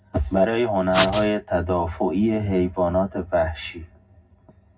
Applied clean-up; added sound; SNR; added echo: none; Writing; 4 dB; reverberation time 0.4 s.